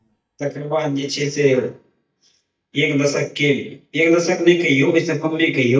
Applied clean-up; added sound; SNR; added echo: neural mask model DeepFilterNet 3.